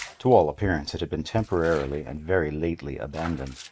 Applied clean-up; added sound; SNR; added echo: neural mask model RNNoise.